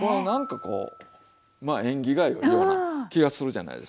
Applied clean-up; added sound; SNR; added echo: none; Glockenspiel; 19 dB; none.